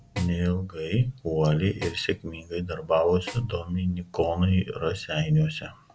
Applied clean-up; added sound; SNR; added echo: none; Snare drum; 19 dB; none.